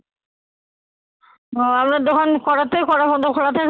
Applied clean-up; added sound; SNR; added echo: none; none; none; none.